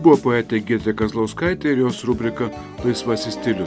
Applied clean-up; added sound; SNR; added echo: none; none; none; none.